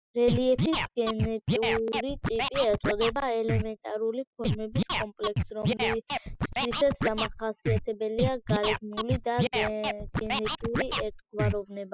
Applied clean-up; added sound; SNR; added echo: classical method spectral subtraction.